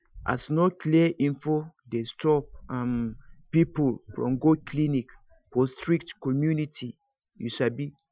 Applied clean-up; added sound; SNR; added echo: classical method Wiener filter.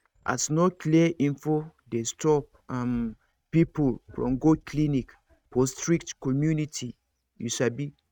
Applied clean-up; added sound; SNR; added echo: neural mask model RNNoise.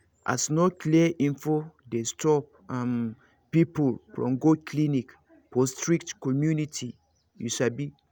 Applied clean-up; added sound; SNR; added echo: none; none; none; none.